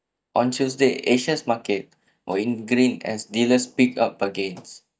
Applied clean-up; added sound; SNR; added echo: neural mask model DeepFilterNet 3.